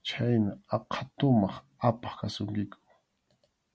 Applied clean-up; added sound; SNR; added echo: none; none; none; none.